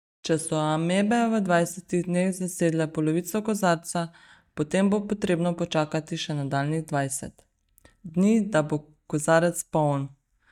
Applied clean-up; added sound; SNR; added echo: neural mask model DeepFilterNet 3.